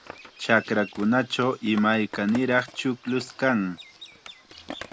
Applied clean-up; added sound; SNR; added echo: none; Skateboard + Bird vocalization, bird call, bird song; 18 dB; none.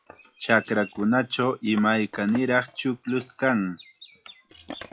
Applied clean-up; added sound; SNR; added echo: classical method log-MMSE.